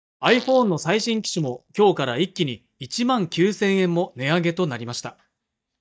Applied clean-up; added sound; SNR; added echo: neural mask model DeepFilterNet 3.